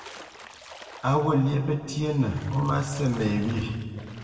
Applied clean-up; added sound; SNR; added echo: none; Splash, splatter; 19 dB; reverberation time 1.9 s.